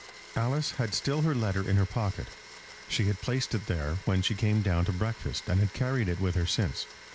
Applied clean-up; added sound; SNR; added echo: none; Domestic sounds, home sounds; 19 dB; none.